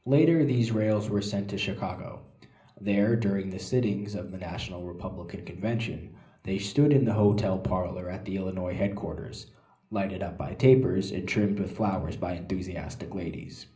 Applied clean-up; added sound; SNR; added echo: none; none; none; reverberation time 0.5 s.